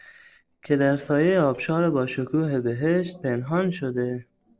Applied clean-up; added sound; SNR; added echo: neural separator model SepFormer DNS4.